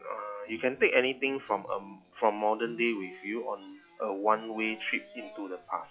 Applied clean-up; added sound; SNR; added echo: classical method log-MMSE.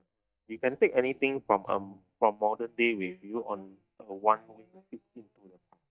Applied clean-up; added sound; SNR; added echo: neural mask model DeepFilterNet 3.